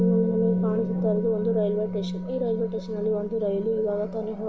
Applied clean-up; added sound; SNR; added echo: none; Musical instrument; 2 dB; none.